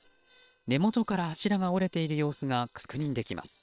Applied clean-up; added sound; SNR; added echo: neural separator model SepFormer WHAM!.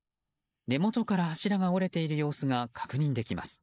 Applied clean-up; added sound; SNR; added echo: neural mask model Resemble Enhance denoiser.